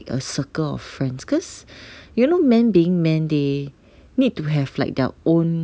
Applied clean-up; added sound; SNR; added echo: none; none; none; none.